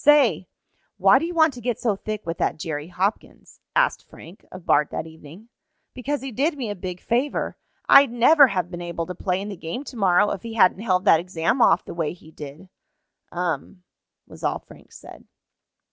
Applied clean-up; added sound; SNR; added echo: none; none; none; none.